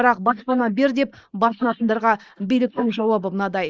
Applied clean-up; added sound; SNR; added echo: neural mask model Resemble Enhance denoiser.